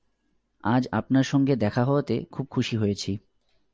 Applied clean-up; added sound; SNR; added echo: none; none; none; none.